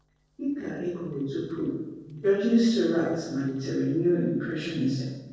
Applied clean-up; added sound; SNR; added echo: neural separator model SepFormer DNS4.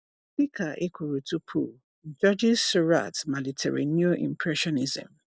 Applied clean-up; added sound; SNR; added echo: none; none; none; none.